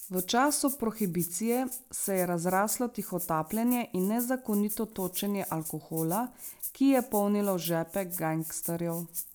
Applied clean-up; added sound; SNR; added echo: none; Rattle (instrument); 11 dB; none.